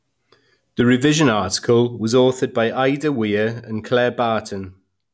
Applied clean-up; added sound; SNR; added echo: none; none; none; none.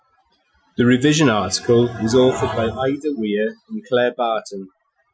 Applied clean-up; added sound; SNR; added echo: classical method Wiener filter.